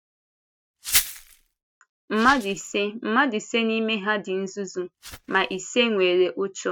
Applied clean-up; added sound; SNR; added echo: neural mask model RNNoise.